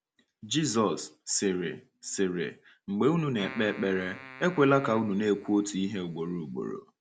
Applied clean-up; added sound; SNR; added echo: none; Keyboard (musical); 17 dB; none.